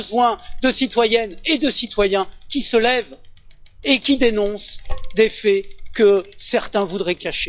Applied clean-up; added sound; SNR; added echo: classical method log-MMSE.